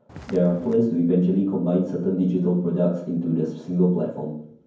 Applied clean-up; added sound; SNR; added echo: none; Walk, footsteps; 19 dB; reverberation time 0.9 s.